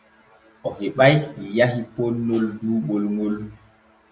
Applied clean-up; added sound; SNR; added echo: none; none; none; none.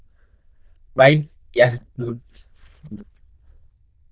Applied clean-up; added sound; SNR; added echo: neural diffusion model UNIVERSE++.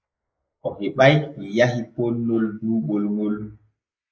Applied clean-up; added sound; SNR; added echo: neural mask model Resemble Enhance denoiser.